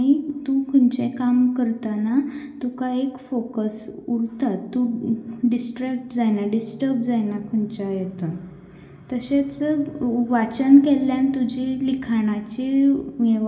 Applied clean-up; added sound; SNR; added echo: none; none; none; reverberation time 0.4 s.